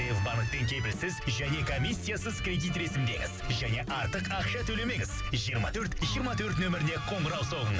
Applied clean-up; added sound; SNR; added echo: none; none; none; none.